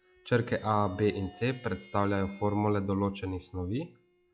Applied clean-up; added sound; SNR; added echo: classical method log-MMSE.